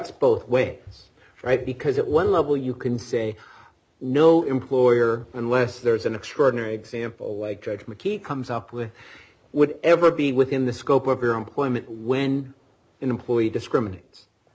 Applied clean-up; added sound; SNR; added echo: none; none; none; none.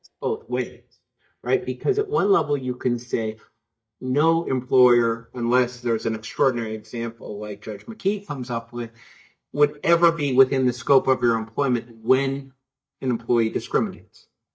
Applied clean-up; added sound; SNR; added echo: neural mask model DeepFilterNet 3.